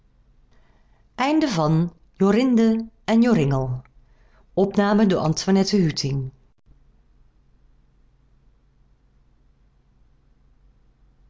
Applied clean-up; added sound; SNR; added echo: none; none; none; none.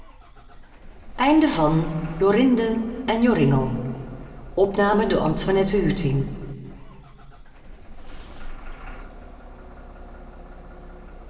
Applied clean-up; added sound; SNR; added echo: none; Engine starting / Bus; 14 dB; reverberation time 2.4 s.